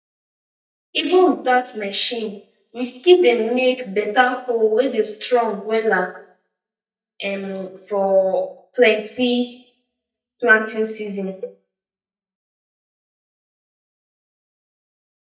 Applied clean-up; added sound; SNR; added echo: neural mask model DeepFilterNet 3.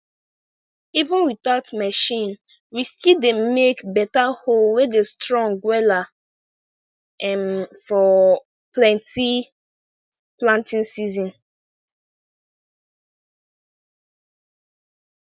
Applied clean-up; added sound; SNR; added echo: none; none; none; none.